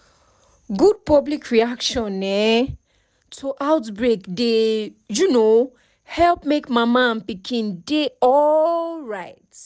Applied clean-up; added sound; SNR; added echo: none; none; none; none.